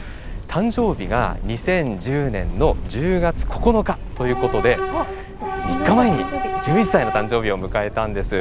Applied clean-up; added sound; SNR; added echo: none; Subway, metro, underground / Train; 5 dB; none.